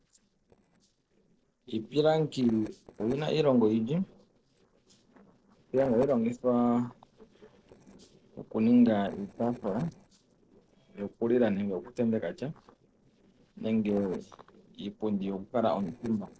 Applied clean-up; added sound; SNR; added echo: neural separator model SepFormer DNS4.